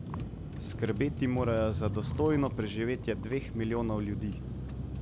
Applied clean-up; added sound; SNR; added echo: none; Vehicle; 4 dB; none.